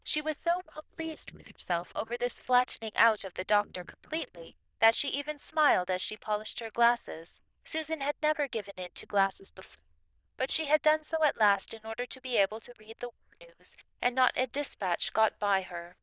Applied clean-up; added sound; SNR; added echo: neural diffusion model UNIVERSE++.